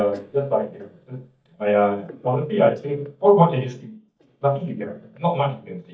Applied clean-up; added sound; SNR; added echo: neural mask model DeepFilterNet 3.